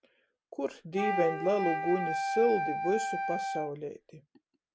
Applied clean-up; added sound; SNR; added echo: none; Wind instrument, woodwind instrument; 1 dB; none.